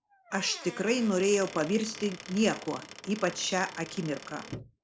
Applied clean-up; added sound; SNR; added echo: none; Squeak / Wood; 15 dB; none.